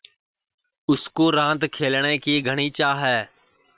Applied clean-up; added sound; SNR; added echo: neural separator model SepFormer WHAM!.